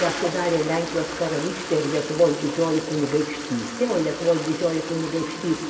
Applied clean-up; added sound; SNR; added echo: none; Toilet flush; 8 dB; reverberation time 0.9 s.